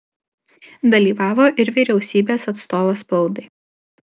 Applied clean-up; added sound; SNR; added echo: none; none; none; none.